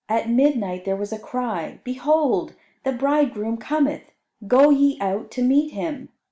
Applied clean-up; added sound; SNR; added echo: none; none; none; none.